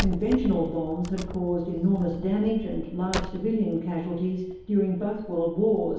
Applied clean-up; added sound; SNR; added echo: none; Wood; 10 dB; reverberation time 2.2 s.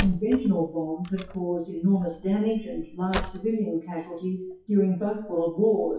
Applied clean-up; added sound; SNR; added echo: classical method WPE with log-MMSE.